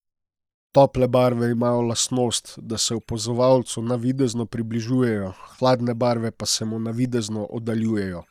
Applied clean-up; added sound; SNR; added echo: neural mask model DeepFilterNet 3.